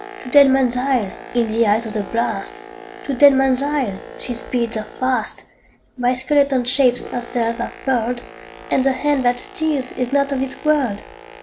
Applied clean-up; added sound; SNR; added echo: none; Boat, Water vehicle; 17 dB; none.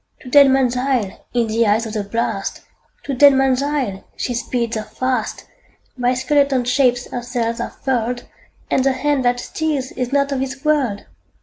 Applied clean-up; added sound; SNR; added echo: none; none; none; none.